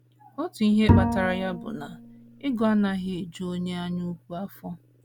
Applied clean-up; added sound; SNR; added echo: none; Bowed string instrument; -1 dB; none.